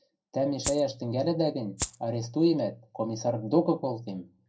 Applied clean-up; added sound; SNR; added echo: none; Rattle (instrument); 7 dB; reverberation time 0.2 s.